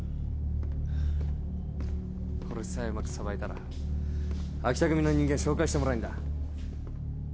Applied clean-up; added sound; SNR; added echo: none; none; none; none.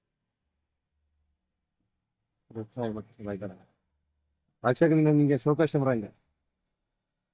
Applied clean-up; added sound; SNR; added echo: neural mask model DeepFilterNet 3.